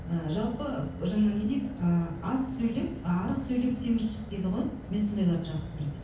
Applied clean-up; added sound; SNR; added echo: none; Fire; 14 dB; reverberation time 0.7 s.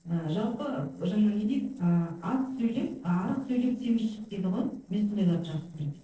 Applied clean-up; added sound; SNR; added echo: neural separator model SepFormer DNS4.